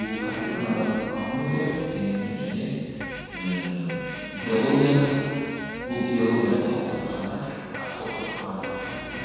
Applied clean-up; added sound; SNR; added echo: none; Fart; 8 dB; reverberation time 2.1 s.